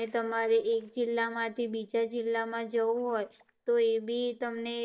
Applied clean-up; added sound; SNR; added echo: neural mask model DeepFilterNet 3.